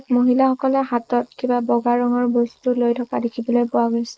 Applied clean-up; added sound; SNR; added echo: neural mask model Resemble Enhance denoiser.